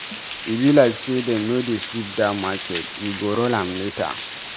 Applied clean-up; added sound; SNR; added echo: none; Water; 11 dB; none.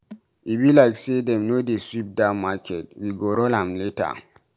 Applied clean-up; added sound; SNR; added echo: none; none; none; none.